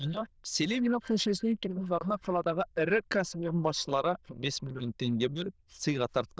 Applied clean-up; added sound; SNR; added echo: neural diffusion model UNIVERSE++.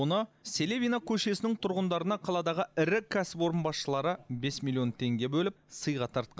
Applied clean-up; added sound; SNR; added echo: none; none; none; none.